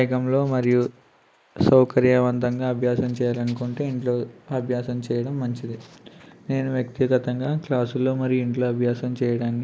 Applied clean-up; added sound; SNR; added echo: neural mask model Resemble Enhance denoiser.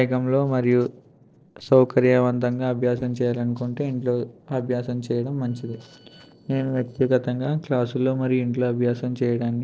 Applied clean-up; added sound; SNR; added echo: neural separator model SepFormer DNS4.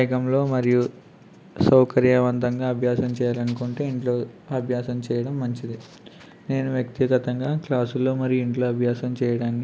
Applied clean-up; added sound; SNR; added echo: none; none; none; none.